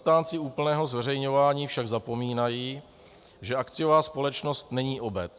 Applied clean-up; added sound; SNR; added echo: none; none; none; none.